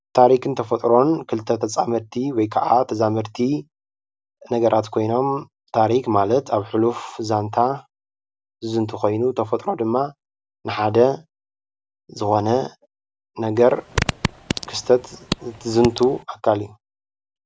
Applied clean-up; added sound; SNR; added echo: none; Fart; 7 dB; none.